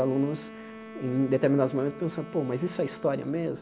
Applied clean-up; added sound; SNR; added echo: none; Wind instrument, woodwind instrument; 16 dB; none.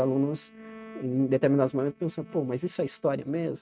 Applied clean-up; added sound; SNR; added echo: neural mask model RNNoise.